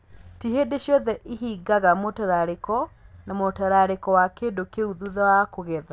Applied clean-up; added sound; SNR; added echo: none; none; none; none.